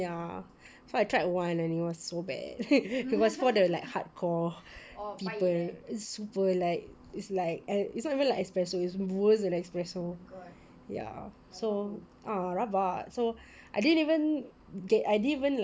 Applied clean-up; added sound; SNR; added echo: none; none; none; none.